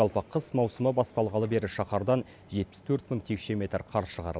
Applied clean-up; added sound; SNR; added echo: none; none; none; none.